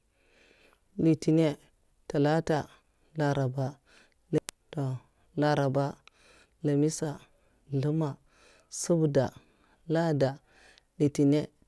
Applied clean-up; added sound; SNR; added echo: none; none; none; none.